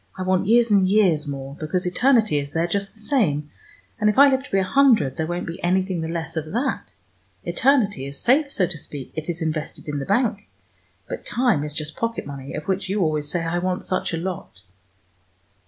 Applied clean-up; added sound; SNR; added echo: none; none; none; none.